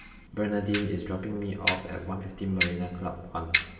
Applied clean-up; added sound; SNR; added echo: none; Clock; -2 dB; reverberation time 2.2 s.